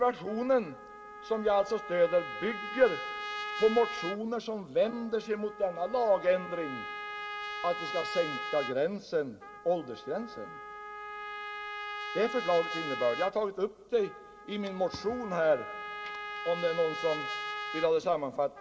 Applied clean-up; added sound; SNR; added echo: none; Trumpet; 9 dB; reverberation time 0.3 s.